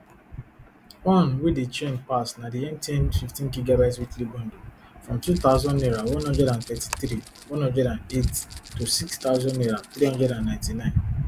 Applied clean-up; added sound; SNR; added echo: none; Rattle (instrument); 20 dB; none.